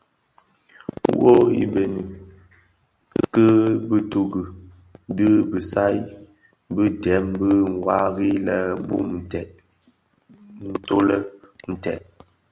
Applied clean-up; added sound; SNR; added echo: none; none; none; none.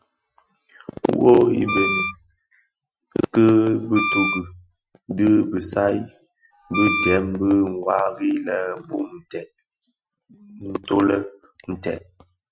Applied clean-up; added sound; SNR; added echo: classical method Wiener filter.